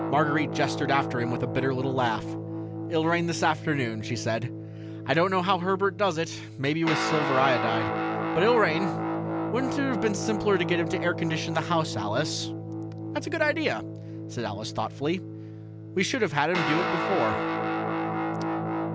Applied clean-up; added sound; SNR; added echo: none; Guitar; 3 dB; none.